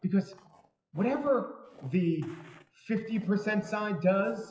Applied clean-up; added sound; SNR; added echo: classical method WPE with log-MMSE.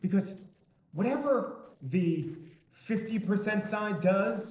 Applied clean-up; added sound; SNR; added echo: neural separator model SepFormer DNS4.